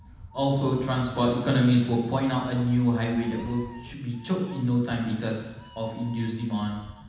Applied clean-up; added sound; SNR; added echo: none; Meow; 20 dB; reverberation time 1.1 s.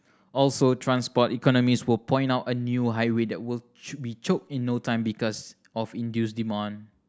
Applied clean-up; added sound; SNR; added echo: none; none; none; none.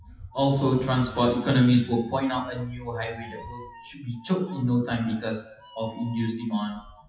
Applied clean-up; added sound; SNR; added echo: classical method WPE with log-MMSE.